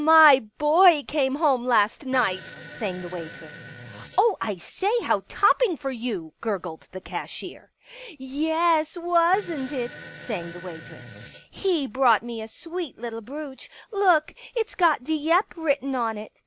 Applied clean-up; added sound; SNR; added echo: none; Fart; 17 dB; none.